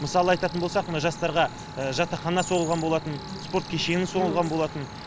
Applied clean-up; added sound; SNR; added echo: none; Cricket; 14 dB; none.